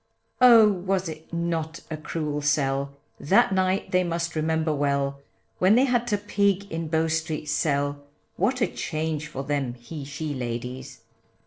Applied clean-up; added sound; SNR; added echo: neural separator model SepFormer DNS4.